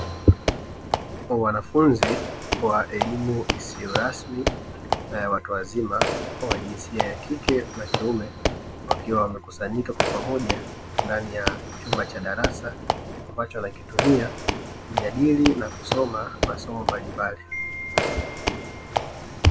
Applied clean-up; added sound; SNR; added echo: none; Squeak / Walk, footsteps; 2 dB; none.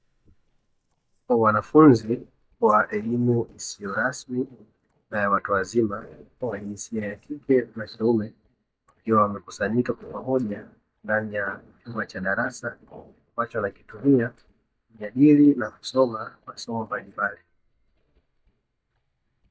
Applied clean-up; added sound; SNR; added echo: neural mask model DeepFilterNet 3.